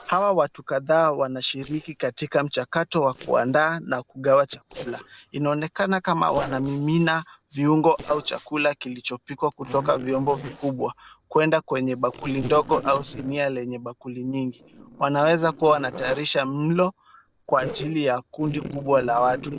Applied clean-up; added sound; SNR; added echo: neural separator model SepFormer DNS4.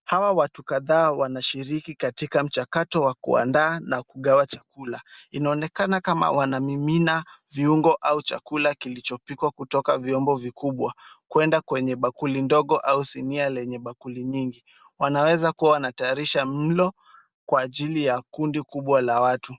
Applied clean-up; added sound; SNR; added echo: none; none; none; none.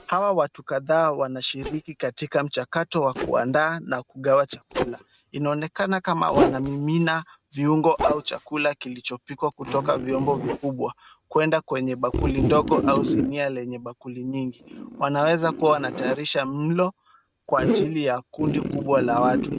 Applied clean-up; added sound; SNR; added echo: neural mask model RNNoise.